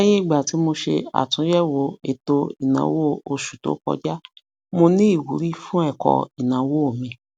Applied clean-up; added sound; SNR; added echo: none; none; none; none.